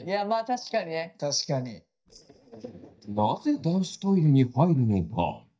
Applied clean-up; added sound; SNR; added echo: neural mask model DeepFilterNet 3.